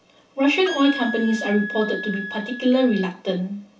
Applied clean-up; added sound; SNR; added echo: none; Wind instrument, woodwind instrument; 11 dB; reverberation time 0.2 s.